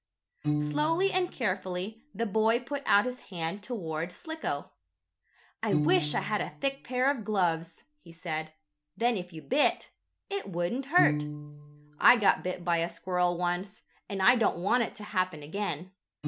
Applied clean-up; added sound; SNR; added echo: none; Piano; 9 dB; none.